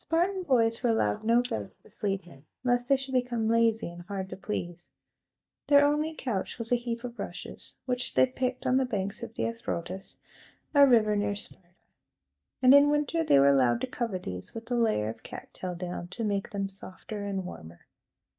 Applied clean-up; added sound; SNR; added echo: neural mask model DeepFilterNet 3.